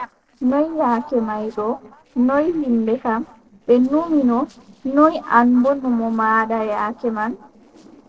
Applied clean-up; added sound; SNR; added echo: neural separator model SepFormer DNS4.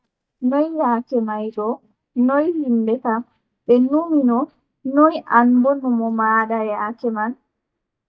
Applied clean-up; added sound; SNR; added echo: neural mask model DeepFilterNet 3.